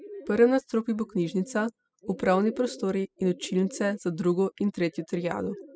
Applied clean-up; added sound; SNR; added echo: classical method spectral subtraction.